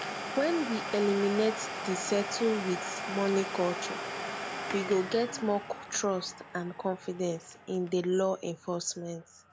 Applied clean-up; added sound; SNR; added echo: none; Domestic sounds, home sounds; 7 dB; none.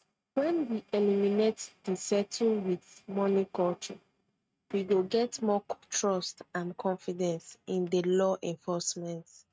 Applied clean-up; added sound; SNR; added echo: neural mask model RNNoise.